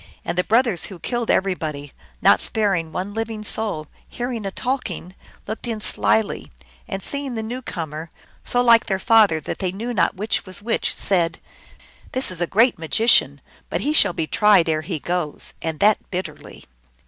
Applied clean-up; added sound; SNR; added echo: none; none; none; none.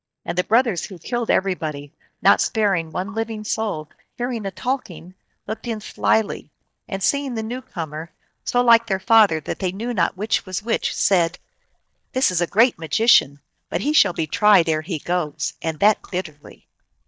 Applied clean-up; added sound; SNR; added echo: neural mask model DeepFilterNet 3.